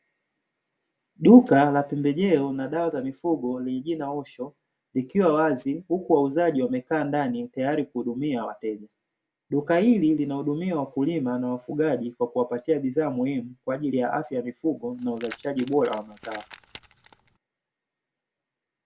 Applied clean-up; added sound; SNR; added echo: none; Keys jangling; 19 dB; none.